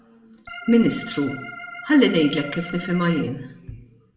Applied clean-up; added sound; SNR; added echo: none; Organ; 14 dB; reverberation time 0.4 s.